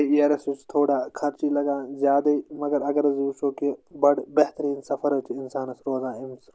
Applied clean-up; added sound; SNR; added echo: none; none; none; none.